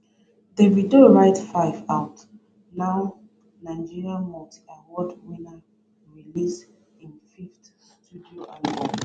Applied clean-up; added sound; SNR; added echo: none; none; none; none.